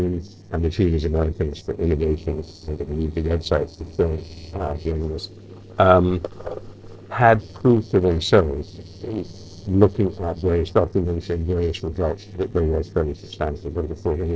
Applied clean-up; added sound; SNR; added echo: neural separator model SepFormer DNS4.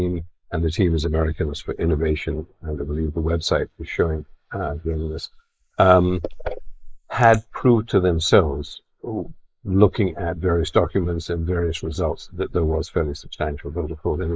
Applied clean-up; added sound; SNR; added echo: neural mask model Resemble Enhance denoiser.